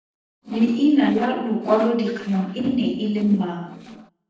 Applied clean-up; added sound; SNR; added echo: neural separator model SepFormer DNS4.